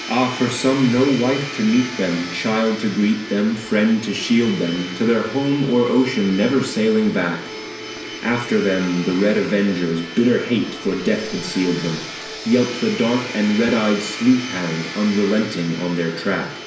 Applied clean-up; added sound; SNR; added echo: none; Domestic sounds, home sounds; 11 dB; reverberation time 0.7 s.